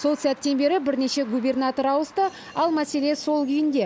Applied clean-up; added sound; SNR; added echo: none; none; none; none.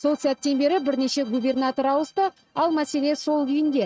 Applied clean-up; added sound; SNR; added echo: neural mask model RNNoise.